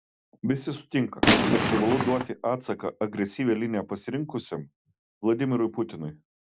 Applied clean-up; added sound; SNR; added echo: none; Gunshot, gunfire; -5 dB; none.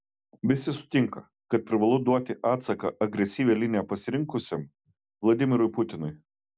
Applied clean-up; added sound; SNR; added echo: none; none; none; none.